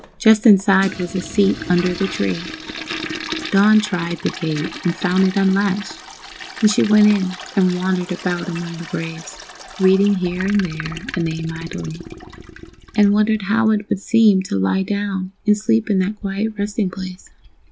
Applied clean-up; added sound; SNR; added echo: none; Toilet flush; 15 dB; none.